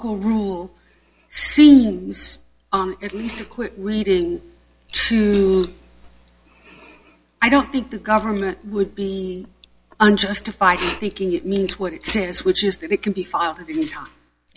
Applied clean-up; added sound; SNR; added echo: none; none; none; none.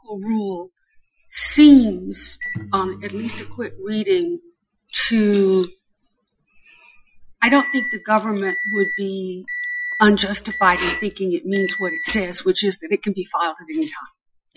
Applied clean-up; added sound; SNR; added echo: classical method Wiener filter.